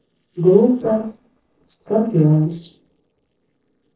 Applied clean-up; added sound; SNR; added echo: neural separator model SepFormer DNS4.